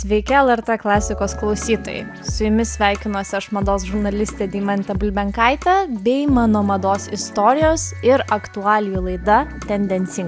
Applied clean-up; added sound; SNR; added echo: none; none; none; none.